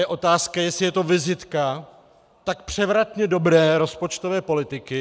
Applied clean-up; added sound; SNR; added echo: none; none; none; none.